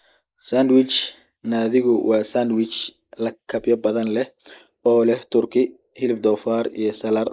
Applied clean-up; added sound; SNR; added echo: neural mask model Resemble Enhance denoiser.